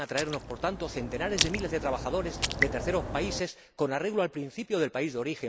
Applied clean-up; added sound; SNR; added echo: none; Raindrop; 2 dB; none.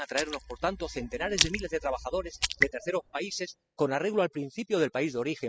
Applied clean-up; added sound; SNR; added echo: classical method spectral subtraction.